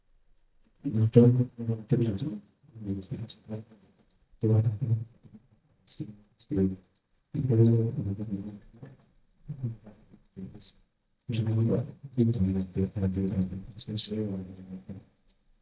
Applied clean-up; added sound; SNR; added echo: neural mask model DeepFilterNet 3.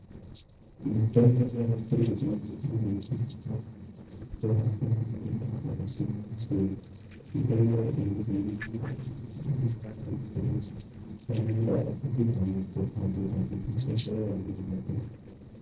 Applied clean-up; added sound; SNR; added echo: neural separator model SepFormer DNS4.